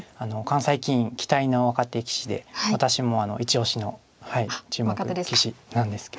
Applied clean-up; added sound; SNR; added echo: none; none; none; none.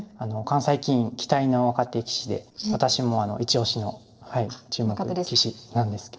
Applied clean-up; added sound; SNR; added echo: neural separator model SepFormer DNS4.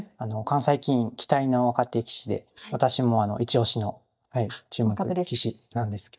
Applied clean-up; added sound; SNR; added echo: neural mask model DeepFilterNet 3.